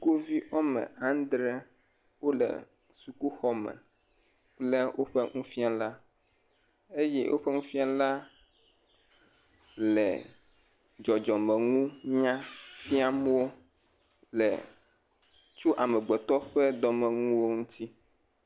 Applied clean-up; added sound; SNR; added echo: none; none; none; none.